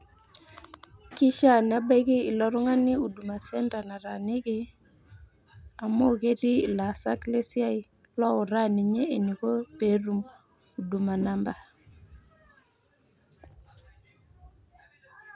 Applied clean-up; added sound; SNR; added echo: none; none; none; none.